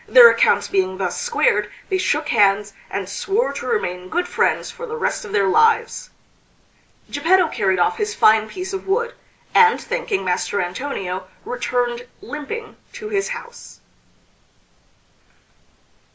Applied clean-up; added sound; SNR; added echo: none; none; none; none.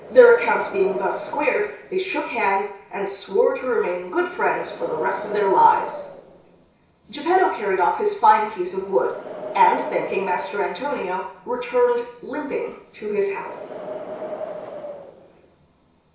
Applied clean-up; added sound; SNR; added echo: none; Wind; 14 dB; reverberation time 0.6 s.